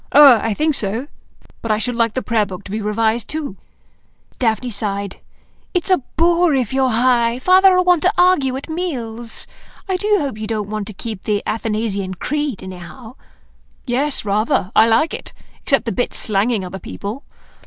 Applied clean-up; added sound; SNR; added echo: none; none; none; none.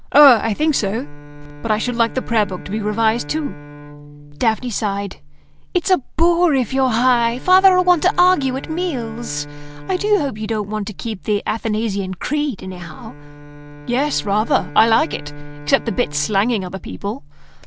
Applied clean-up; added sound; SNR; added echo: none; Bowed string instrument; 18 dB; none.